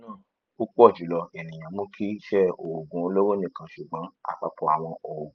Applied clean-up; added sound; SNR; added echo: none; none; none; none.